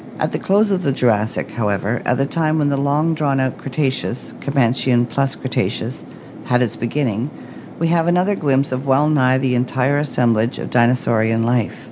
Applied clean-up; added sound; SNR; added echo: none; Fixed-wing aircraft, airplane; 16 dB; none.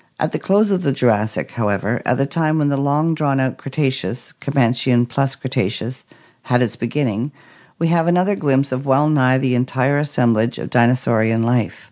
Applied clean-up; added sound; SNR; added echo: none; none; none; none.